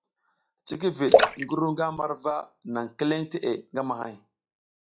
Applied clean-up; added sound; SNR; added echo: classical method log-MMSE.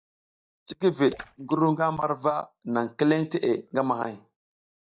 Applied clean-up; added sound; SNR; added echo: neural mask model DeepFilterNet 3.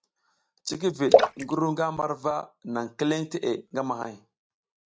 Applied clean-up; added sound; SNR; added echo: neural mask model RNNoise.